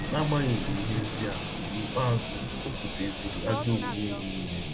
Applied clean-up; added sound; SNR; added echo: none; Fixed-wing aircraft, airplane + Guitar; 1 dB; none.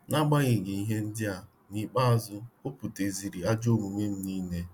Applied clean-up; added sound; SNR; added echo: none; none; none; none.